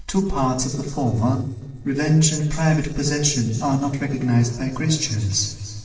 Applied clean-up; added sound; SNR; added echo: neural separator model SepFormer DNS4.